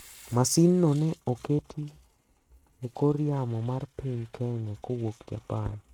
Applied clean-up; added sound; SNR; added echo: neural mask model RNNoise.